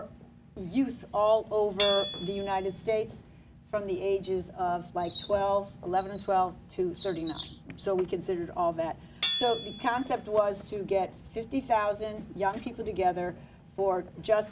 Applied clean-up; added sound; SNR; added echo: none; Hammer / Chink, clink + Chirp, tweet; 8 dB; none.